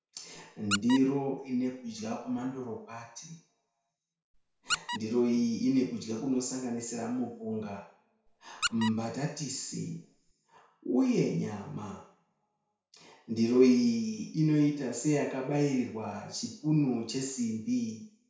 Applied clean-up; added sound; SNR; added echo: none; Squeak; 10 dB; reverberation time 0.6 s.